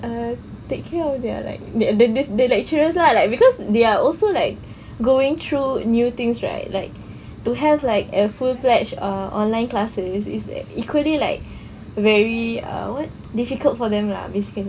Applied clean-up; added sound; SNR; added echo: none; none; none; none.